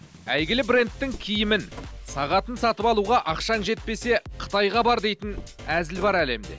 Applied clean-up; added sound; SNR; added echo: none; Car; 19 dB; none.